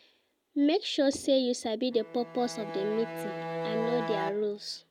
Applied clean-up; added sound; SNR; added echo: none; Bowed string instrument; 6 dB; none.